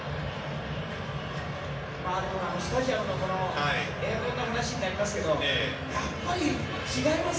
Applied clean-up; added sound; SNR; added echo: none; none; none; reverberation time 1.0 s.